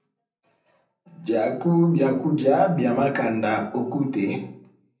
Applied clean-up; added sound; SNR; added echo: none; none; none; reverberation time 0.6 s.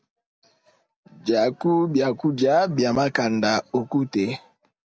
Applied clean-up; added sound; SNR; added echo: none; none; none; none.